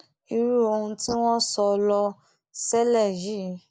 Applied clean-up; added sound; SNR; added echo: neural mask model Resemble Enhance denoiser.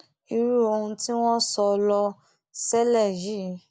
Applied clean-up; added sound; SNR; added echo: none; none; none; none.